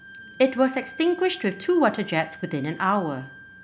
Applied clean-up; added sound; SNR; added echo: none; Bowed string instrument; 19 dB; none.